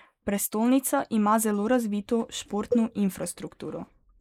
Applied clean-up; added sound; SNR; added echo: neural mask model Resemble Enhance denoiser.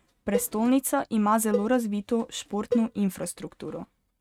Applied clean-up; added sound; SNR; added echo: neural mask model RNNoise.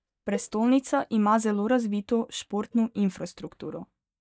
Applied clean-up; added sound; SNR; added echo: neural mask model DeepFilterNet 3.